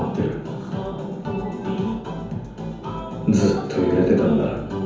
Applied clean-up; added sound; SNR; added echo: none; none; none; reverberation time 0.9 s.